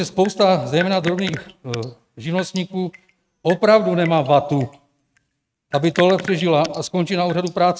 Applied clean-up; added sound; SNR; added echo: neural mask model RNNoise.